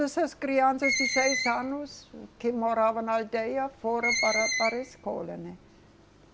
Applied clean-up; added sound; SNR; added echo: none; Screech; 3 dB; none.